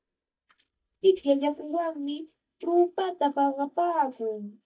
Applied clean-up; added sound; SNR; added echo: neural mask model DeepFilterNet 3.